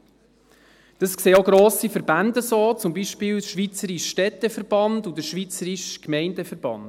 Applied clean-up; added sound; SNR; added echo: none; none; none; none.